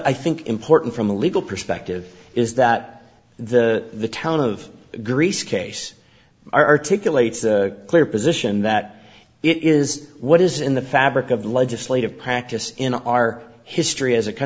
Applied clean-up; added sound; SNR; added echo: none; none; none; none.